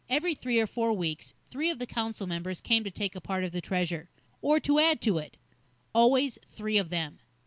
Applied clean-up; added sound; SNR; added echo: none; none; none; none.